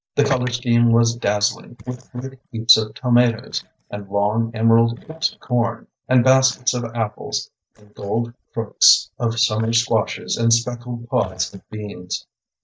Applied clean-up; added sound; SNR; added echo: neural mask model DeepFilterNet 3.